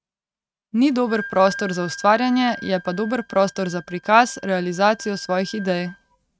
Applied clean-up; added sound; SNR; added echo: neural mask model RNNoise.